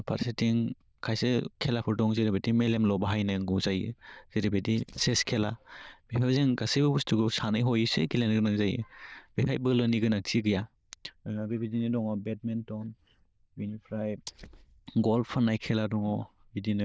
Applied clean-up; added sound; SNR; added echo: neural diffusion model UNIVERSE++.